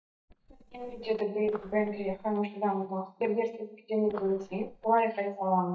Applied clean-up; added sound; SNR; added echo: neural mask model DeepFilterNet 3.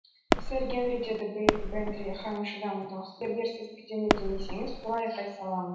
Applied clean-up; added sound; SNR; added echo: none; Fireworks; -3 dB; reverberation time 0.9 s.